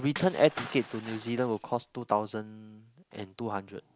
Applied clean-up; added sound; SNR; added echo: none; Shatter / Crushing; 13 dB; none.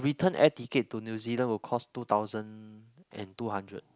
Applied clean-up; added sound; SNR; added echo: none; none; none; none.